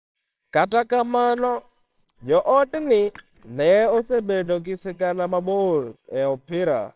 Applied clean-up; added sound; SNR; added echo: neural separator model SepFormer WHAMR!.